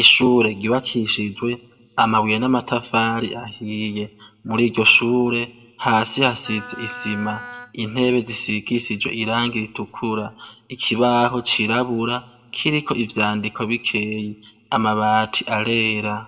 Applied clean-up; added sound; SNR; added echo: none; Wind instrument, woodwind instrument; 15 dB; reverberation time 0.8 s.